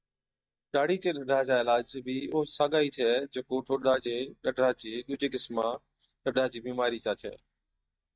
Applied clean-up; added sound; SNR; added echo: neural mask model DeepFilterNet 3.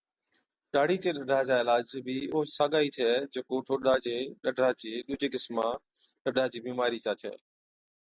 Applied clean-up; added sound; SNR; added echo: none; none; none; none.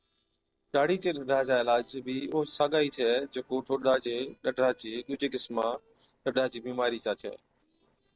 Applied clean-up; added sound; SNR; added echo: neural separator model SepFormer DNS4.